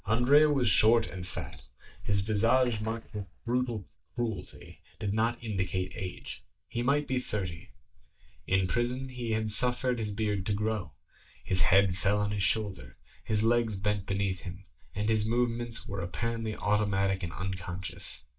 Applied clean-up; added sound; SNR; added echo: neural mask model DeepFilterNet 3.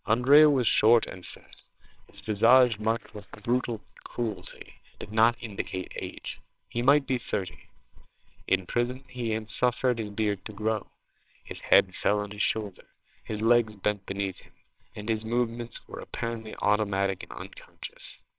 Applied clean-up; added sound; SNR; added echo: neural separator model SepFormer WHAMR!.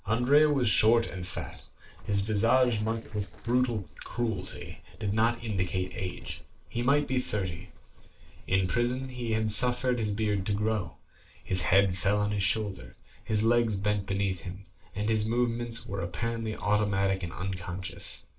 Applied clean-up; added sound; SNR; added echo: neural separator model SepFormer DNS4.